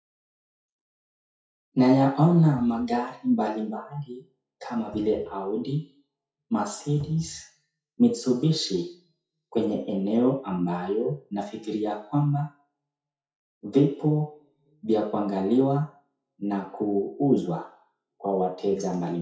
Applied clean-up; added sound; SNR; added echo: classical method WPE with log-MMSE.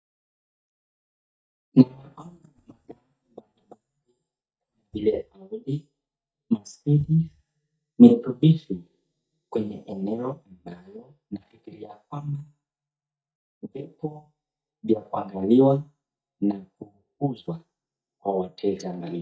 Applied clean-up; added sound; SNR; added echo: neural mask model DeepFilterNet 3.